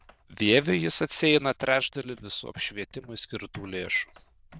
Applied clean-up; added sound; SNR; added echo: neural diffusion model UNIVERSE++.